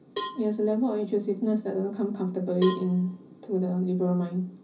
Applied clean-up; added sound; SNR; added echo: none; Cowbell; 14 dB; reverberation time 0.5 s.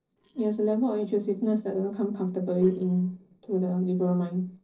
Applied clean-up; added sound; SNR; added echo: neural separator model SepFormer DNS4.